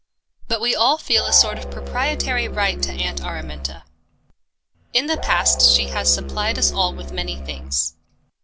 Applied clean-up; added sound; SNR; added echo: none; Musical instrument; 7 dB; none.